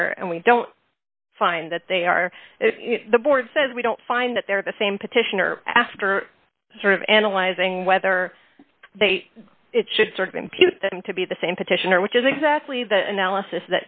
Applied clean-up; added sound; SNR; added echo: none; none; none; none.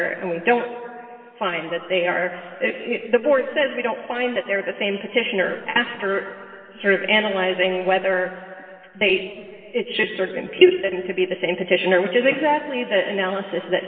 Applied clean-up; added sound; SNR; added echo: none; none; none; reverberation time 2.5 s.